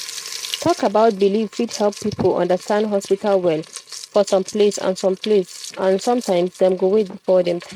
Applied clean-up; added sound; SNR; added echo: neural mask model RNNoise.